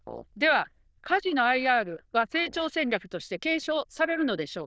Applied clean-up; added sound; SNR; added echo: neural diffusion model UNIVERSE++.